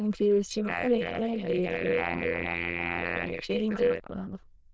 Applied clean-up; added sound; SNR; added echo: neural diffusion model UNIVERSE++.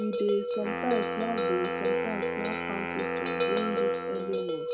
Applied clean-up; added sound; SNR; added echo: none; Bell + Wind instrument, woodwind instrument; -3 dB; none.